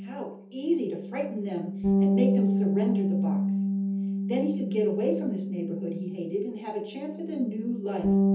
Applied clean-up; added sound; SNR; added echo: none; Bass guitar; -4 dB; reverberation time 0.5 s.